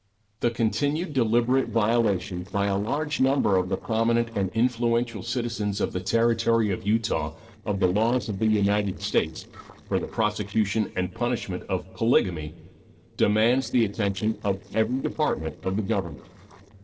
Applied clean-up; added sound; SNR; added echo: neural separator model SepFormer DNS4.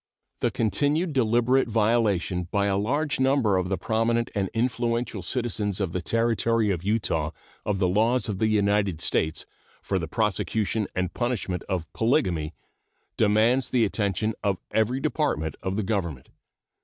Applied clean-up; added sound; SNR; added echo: none; none; none; none.